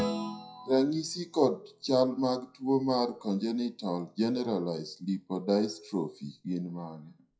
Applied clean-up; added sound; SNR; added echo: classical method WPE with log-MMSE.